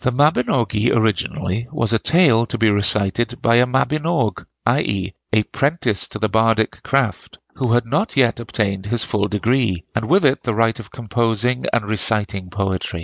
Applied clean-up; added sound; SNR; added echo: none; none; none; none.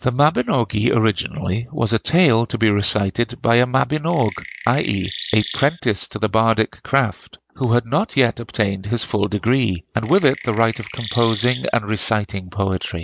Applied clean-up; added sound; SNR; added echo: none; Chirp, tweet; 13 dB; none.